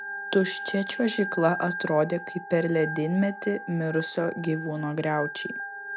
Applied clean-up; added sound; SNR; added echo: none; Organ; 9 dB; none.